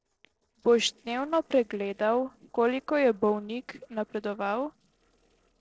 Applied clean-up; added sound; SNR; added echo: neural separator model SepFormer DNS4.